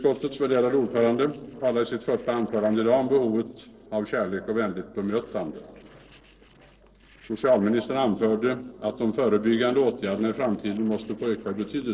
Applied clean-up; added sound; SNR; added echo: neural separator model SepFormer DNS4.